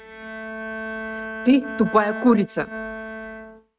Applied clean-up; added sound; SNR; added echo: neural mask model RNNoise.